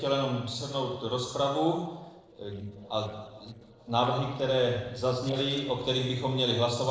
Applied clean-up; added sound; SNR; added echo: neural separator model SepFormer DNS4.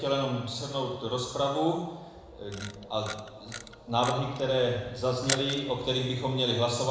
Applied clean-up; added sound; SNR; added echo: none; Camera; 11 dB; reverberation time 0.9 s.